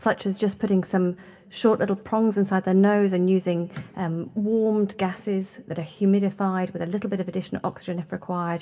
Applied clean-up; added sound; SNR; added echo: none; none; none; reverberation time 1.1 s.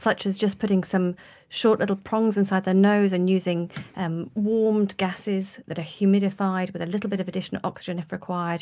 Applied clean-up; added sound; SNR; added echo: none; none; none; none.